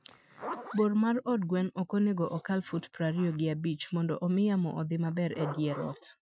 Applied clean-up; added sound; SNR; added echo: classical method Wiener filter.